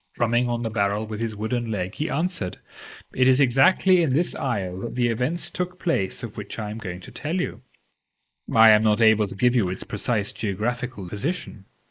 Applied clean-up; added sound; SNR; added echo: neural mask model Resemble Enhance denoiser.